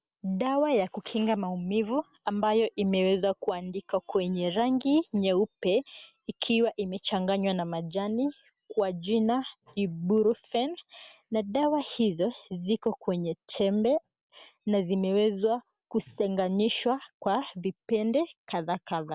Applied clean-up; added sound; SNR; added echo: none; none; none; none.